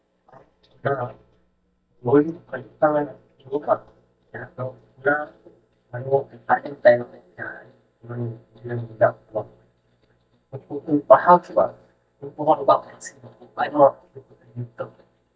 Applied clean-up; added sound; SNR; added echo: neural mask model DeepFilterNet 3.